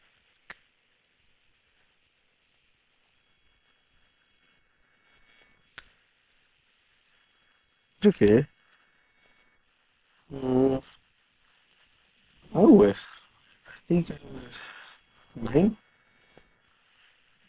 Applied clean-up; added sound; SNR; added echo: neural separator model SepFormer WHAM!.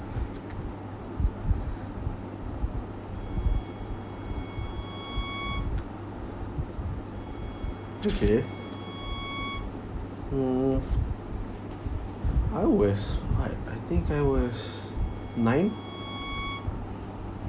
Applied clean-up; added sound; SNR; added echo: none; Bowed string instrument; 15 dB; none.